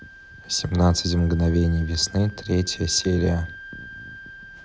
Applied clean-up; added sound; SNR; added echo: none; Wind instrument, woodwind instrument; 18 dB; none.